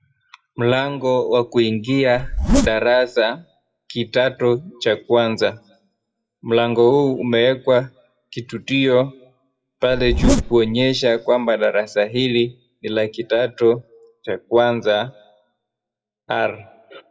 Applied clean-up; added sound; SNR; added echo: classical method WPE with log-MMSE.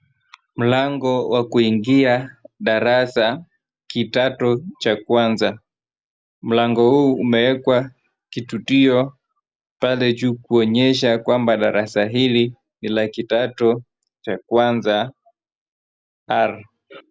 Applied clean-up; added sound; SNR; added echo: none; none; none; none.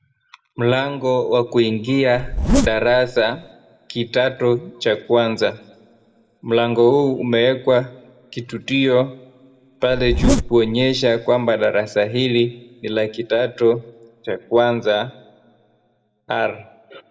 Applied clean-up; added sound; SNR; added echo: none; Zipper (clothing); 1 dB; reverberation time 0.8 s.